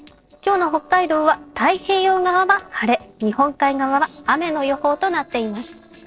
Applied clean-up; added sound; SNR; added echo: neural separator model SepFormer DNS4.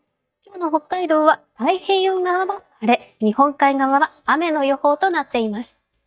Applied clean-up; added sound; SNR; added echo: neural mask model DeepFilterNet 3.